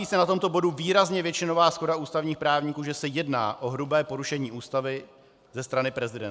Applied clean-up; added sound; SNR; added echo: none; none; none; none.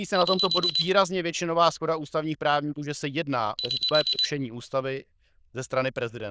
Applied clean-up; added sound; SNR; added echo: neural diffusion model UNIVERSE++.